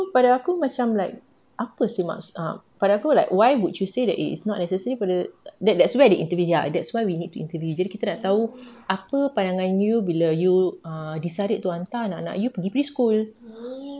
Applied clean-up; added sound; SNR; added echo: none; none; none; none.